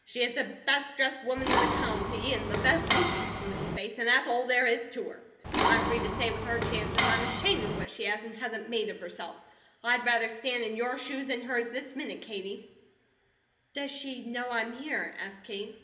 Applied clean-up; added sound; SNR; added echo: none; Mechanisms; -2 dB; reverberation time 0.8 s.